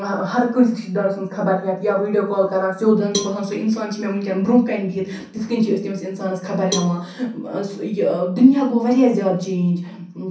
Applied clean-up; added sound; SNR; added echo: none; Cowbell; 13 dB; reverberation time 0.6 s.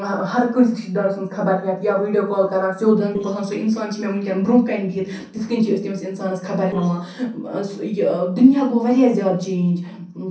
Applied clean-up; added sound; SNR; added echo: neural separator model SepFormer DNS4.